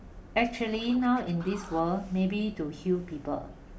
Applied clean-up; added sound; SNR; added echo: none; Scratching (performance technique); 20 dB; reverberation time 1.6 s.